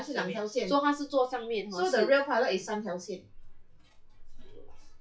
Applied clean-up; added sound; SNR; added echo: classical method log-MMSE.